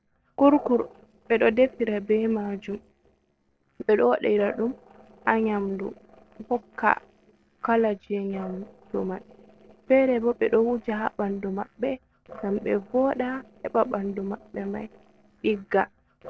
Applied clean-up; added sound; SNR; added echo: neural separator model SepFormer DNS4.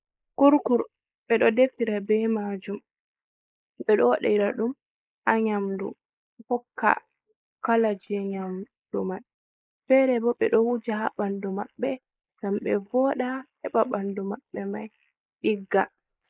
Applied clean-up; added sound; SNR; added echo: neural mask model Resemble Enhance denoiser.